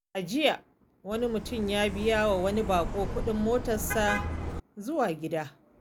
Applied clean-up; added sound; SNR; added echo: none; Car passing by; 5 dB; none.